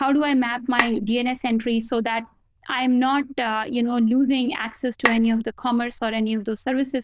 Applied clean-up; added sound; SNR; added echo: neural diffusion model UNIVERSE++.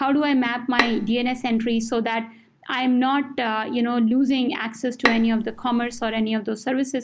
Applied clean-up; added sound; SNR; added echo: none; Bowed string instrument; 6 dB; none.